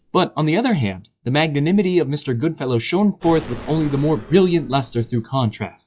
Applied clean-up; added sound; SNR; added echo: classical method log-MMSE.